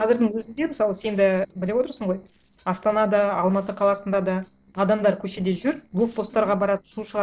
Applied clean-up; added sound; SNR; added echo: neural separator model SepFormer DNS4.